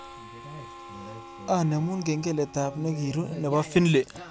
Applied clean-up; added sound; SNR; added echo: none; Harmonica; 19 dB; none.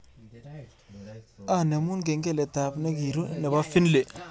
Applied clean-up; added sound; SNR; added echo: none; none; none; none.